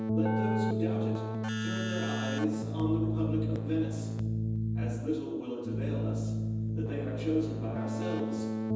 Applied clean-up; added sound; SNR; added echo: none; Keyboard (musical); -4 dB; reverberation time 1.1 s.